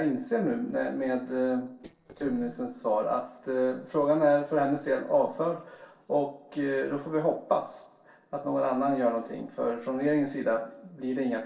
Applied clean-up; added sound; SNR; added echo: neural separator model SepFormer DNS4.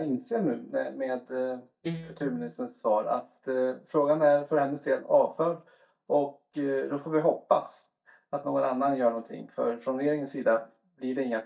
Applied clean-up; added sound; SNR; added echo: neural mask model DeepFilterNet 3.